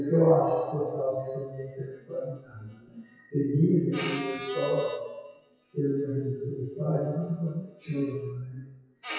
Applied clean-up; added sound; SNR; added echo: classical method WPE with log-MMSE.